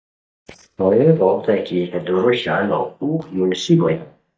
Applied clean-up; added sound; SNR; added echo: neural mask model DeepFilterNet 3.